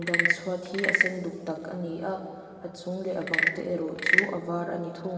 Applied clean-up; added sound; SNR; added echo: none; Wood / Percussion / Frog; -2 dB; reverberation time 2.4 s.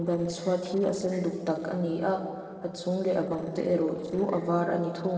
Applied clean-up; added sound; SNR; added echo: neural separator model SepFormer DNS4.